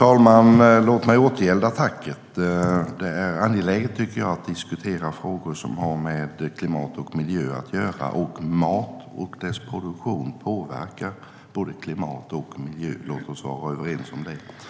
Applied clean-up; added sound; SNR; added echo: none; none; none; none.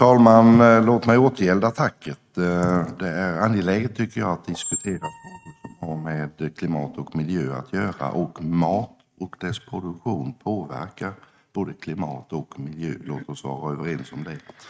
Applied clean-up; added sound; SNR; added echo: neural mask model RNNoise.